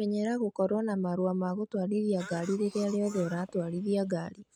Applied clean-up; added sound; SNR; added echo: none; Cough; 18 dB; none.